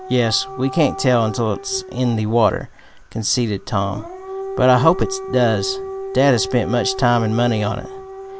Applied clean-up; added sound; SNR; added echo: none; Siren / Dog; 11 dB; none.